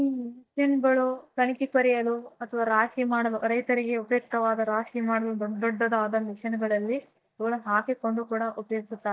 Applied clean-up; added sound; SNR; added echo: neural mask model DeepFilterNet 3.